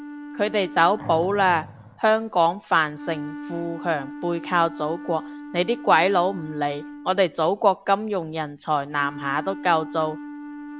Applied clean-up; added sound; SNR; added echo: none; Wind instrument, woodwind instrument + Animal; 14 dB; none.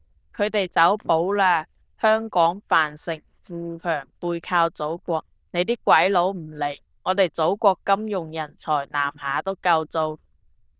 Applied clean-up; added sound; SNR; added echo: neural diffusion model UNIVERSE++.